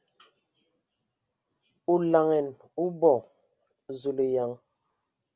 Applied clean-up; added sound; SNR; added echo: none; none; none; none.